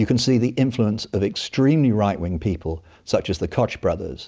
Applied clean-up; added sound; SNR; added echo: none; none; none; none.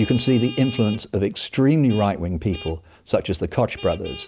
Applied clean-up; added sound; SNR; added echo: none; Vehicle horn, car horn, honking; 18 dB; none.